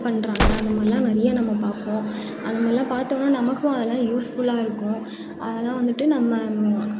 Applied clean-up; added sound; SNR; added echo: none; Gunshot, gunfire; 6 dB; none.